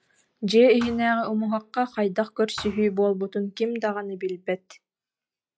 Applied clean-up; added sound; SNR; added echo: classical method log-MMSE.